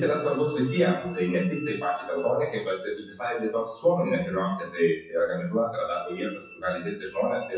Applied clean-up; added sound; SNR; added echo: classical method WPE with log-MMSE.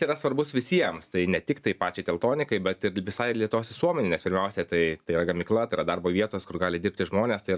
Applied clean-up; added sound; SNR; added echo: none; none; none; none.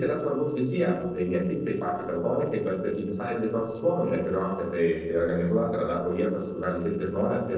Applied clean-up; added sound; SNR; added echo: neural separator model SepFormer DNS4.